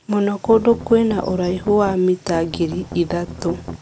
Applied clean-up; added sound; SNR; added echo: none; Strum; 13 dB; none.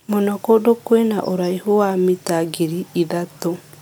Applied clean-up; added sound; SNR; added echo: none; none; none; none.